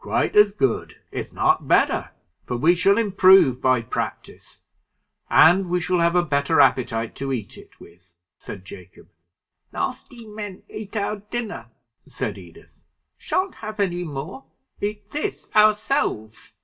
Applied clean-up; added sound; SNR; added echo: none; none; none; reverberation time 0.2 s.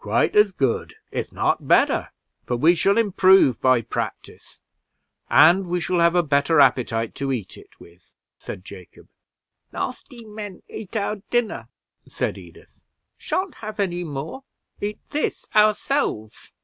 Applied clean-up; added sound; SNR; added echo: none; none; none; none.